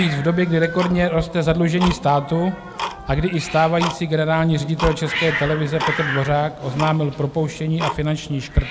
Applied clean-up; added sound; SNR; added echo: none; Tick-tock + Hiss; 8 dB; none.